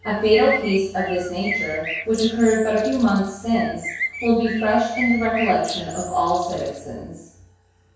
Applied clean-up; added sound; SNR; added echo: none; Bird; 10 dB; reverberation time 0.6 s.